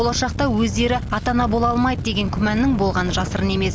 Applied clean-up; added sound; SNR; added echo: none; Engine starting; 5 dB; none.